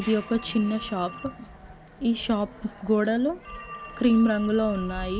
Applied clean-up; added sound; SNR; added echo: none; Telephone; 14 dB; none.